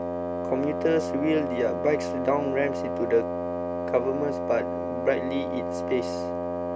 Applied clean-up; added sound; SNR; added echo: none; Wind instrument, woodwind instrument; 1 dB; none.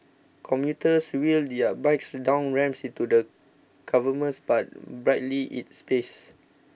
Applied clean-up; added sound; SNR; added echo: none; none; none; none.